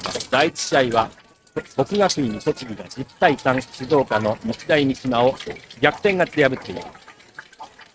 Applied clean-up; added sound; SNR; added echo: neural mask model RNNoise.